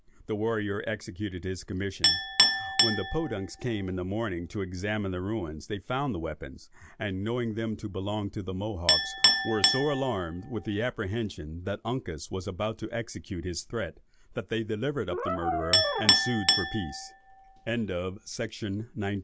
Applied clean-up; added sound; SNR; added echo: none; Brass instrument + Chink, clink; 0 dB; none.